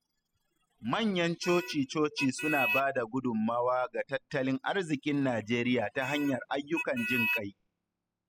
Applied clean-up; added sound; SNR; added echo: classical method spectral subtraction.